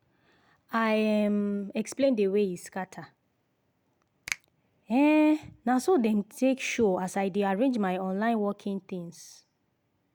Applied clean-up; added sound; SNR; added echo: none; Finger snapping; 17 dB; none.